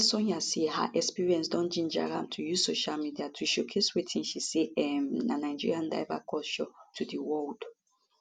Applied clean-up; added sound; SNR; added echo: none; none; none; none.